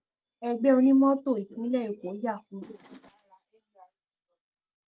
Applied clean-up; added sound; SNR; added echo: none; none; none; none.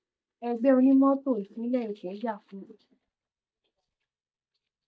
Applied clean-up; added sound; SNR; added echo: neural mask model DeepFilterNet 3.